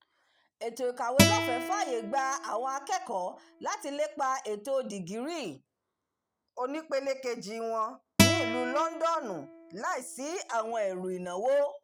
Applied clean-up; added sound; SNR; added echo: none; Acoustic guitar; -1 dB; none.